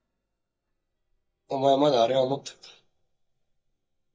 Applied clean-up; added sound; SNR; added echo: neural mask model DeepFilterNet 3.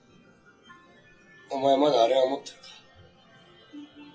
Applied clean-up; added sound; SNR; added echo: classical method WPE with log-MMSE.